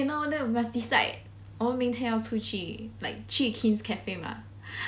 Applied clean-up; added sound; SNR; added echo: none; none; none; none.